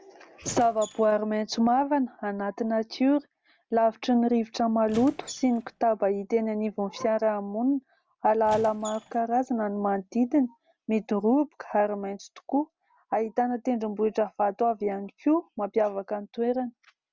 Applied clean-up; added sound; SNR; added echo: none; Squeak; 18 dB; none.